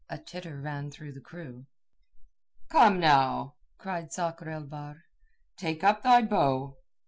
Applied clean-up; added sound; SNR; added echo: none; none; none; none.